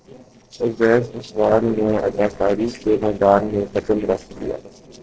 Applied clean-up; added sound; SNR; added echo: neural separator model SepFormer DNS4.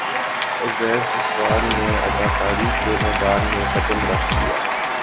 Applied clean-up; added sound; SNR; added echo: none; Applause / Cheering + Drum kit; -5 dB; none.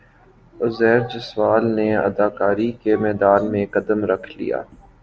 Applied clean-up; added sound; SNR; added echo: none; none; none; none.